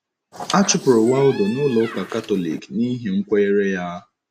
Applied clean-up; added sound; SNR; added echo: none; Squeak; 15 dB; none.